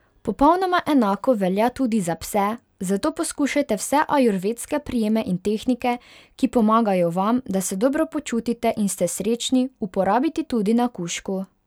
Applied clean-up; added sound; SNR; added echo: none; none; none; none.